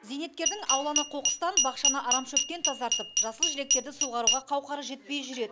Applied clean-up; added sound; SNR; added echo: none; Glass; -5 dB; none.